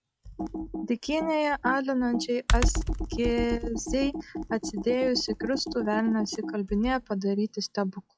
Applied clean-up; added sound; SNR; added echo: classical method log-MMSE.